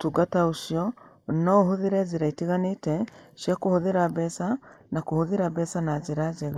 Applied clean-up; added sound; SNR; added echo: neural mask model Resemble Enhance denoiser.